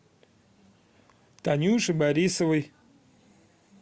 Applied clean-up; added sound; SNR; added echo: none; none; none; none.